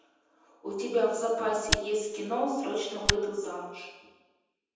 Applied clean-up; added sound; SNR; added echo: none; Tick; -1 dB; reverberation time 1.1 s.